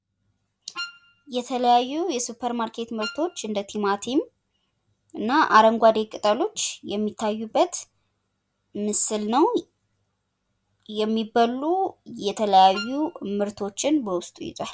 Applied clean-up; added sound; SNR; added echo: none; Wind instrument, woodwind instrument; 13 dB; none.